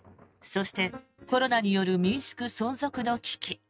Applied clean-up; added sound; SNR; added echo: neural mask model RNNoise.